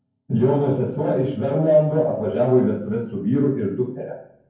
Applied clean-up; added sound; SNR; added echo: none; none; none; reverberation time 0.9 s.